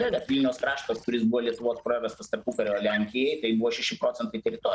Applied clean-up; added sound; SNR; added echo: neural separator model SepFormer DNS4.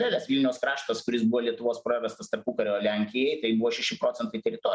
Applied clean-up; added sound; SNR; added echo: none; none; none; none.